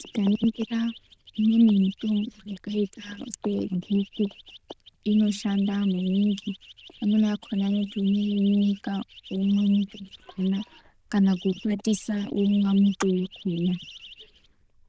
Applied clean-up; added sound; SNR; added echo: neural diffusion model UNIVERSE++.